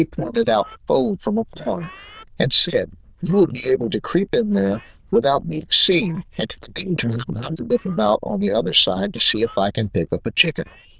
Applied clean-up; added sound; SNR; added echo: neural diffusion model UNIVERSE++.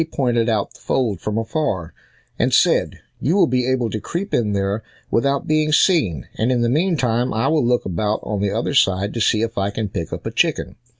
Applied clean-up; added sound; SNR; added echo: none; none; none; none.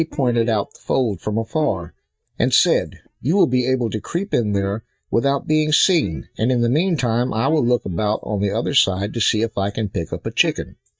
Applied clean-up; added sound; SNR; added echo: neural mask model DeepFilterNet 3.